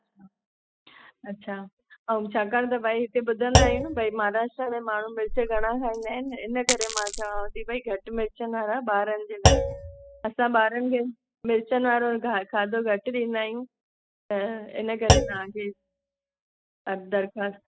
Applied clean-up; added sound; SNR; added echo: classical method spectral subtraction.